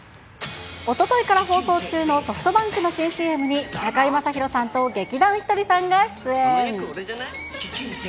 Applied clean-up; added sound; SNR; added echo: none; none; none; none.